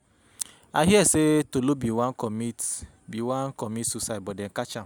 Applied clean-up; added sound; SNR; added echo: none; none; none; none.